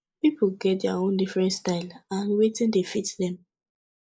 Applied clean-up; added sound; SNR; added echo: neural mask model Resemble Enhance denoiser.